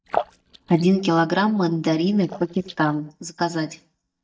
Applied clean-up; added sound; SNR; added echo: neural mask model DeepFilterNet 3.